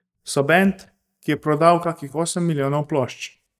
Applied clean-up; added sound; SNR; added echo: neural mask model DeepFilterNet 3.